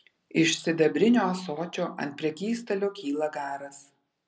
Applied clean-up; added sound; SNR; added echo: none; none; none; none.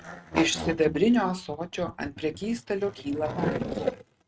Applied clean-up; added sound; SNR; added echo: neural mask model RNNoise.